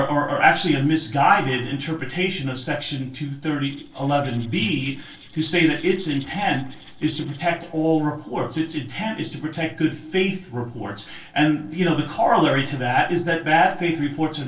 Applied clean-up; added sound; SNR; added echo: neural separator model SepFormer DNS4.